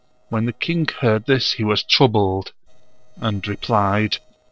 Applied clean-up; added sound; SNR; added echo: neural separator model SepFormer DNS4.